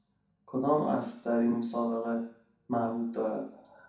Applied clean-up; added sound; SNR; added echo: none; none; none; reverberation time 0.6 s.